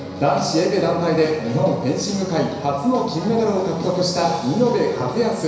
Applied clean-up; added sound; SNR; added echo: none; none; none; reverberation time 1.0 s.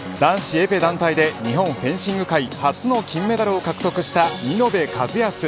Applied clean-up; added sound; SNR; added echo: none; none; none; none.